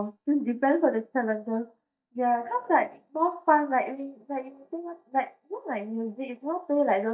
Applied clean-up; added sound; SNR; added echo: neural mask model DeepFilterNet 3.